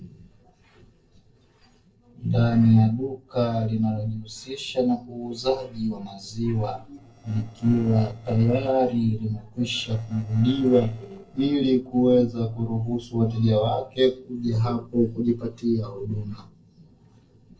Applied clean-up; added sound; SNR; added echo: neural separator model SepFormer DNS4.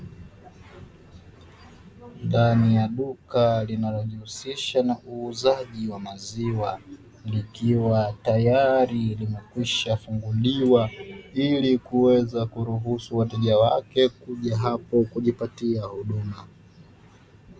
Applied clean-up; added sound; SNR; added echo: none; none; none; none.